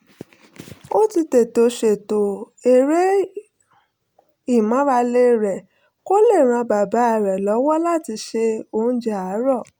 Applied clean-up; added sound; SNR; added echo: none; none; none; none.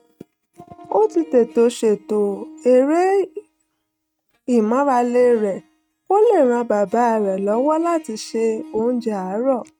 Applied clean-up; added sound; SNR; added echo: neural mask model RNNoise.